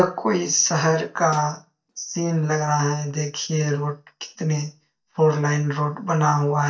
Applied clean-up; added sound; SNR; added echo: neural mask model DeepFilterNet 3.